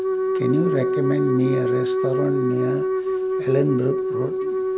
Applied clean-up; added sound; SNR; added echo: none; Wind instrument, woodwind instrument; -2 dB; none.